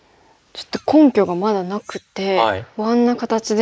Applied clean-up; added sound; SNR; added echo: neural mask model Resemble Enhance denoiser.